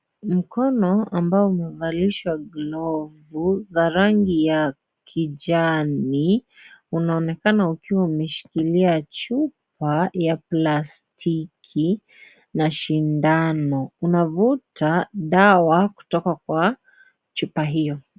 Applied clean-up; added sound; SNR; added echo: none; none; none; none.